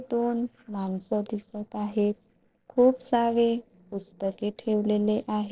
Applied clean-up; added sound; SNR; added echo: neural separator model SepFormer DNS4.